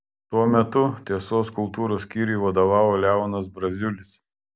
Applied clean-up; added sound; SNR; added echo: none; none; none; none.